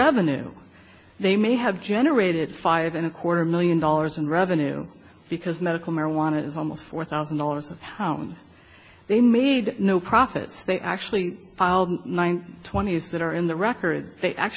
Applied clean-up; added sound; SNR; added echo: none; none; none; none.